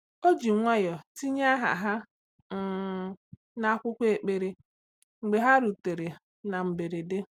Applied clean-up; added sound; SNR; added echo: none; none; none; none.